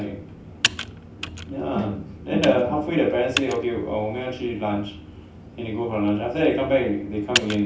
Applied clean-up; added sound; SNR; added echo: none; Computer keyboard; 9 dB; reverberation time 0.3 s.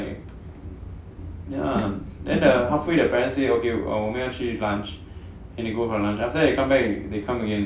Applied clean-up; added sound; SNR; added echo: none; none; none; none.